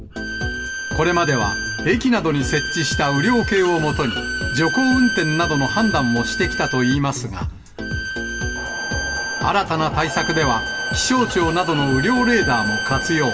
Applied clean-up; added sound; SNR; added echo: none; Bowed string instrument; 6 dB; reverberation time 0.7 s.